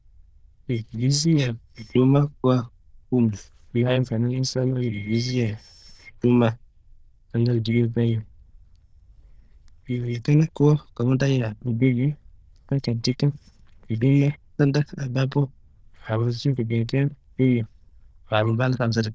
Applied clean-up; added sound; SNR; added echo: neural diffusion model UNIVERSE++.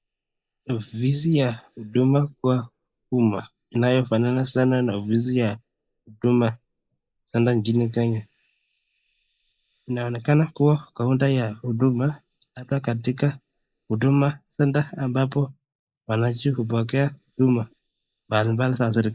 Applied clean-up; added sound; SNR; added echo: neural mask model Resemble Enhance denoiser.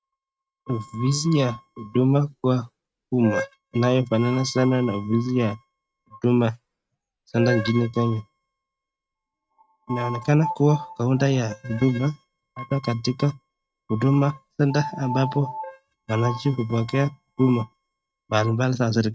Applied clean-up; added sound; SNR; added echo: neural mask model RNNoise.